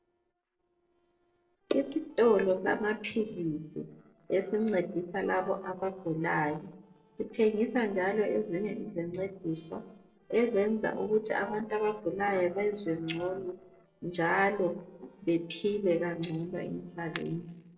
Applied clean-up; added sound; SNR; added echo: neural separator model SepFormer DNS4.